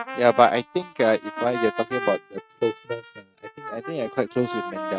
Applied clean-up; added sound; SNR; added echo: neural mask model RNNoise.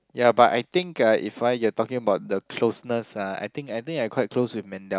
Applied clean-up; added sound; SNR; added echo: none; none; none; none.